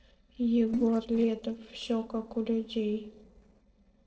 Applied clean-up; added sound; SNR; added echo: neural separator model SepFormer DNS4.